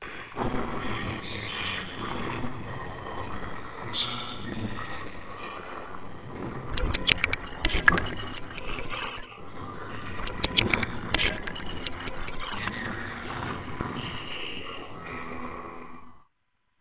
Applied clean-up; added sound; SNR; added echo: neural separator model SepFormer WHAMR!.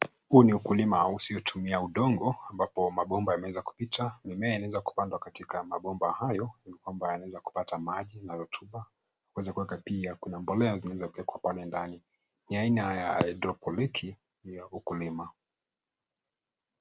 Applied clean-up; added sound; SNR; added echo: none; none; none; none.